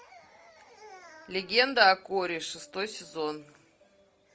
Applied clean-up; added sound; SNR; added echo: none; none; none; none.